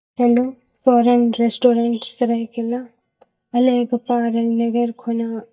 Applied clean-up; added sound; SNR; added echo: neural mask model DeepFilterNet 3.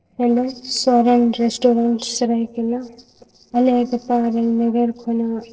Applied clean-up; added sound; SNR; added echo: neural separator model SepFormer DNS4.